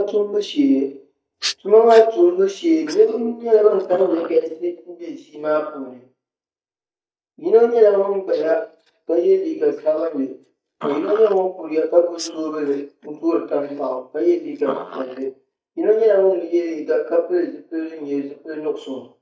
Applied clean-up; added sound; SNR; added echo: neural mask model DeepFilterNet 3.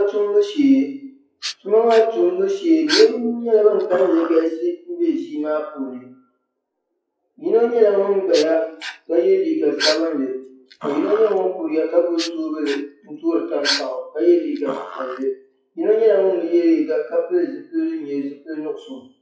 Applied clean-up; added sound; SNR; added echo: classical method WPE with log-MMSE.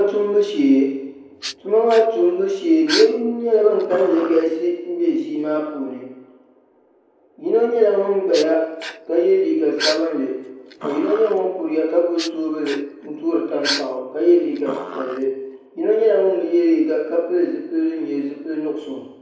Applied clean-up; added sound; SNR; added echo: none; Dog; 13 dB; reverberation time 0.9 s.